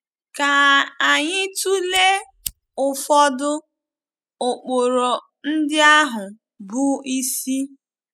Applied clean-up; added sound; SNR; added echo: classical method spectral subtraction.